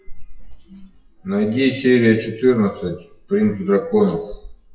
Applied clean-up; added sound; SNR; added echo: classical method WPE with log-MMSE.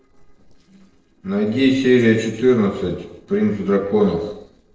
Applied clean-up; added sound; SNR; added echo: neural separator model SepFormer DNS4.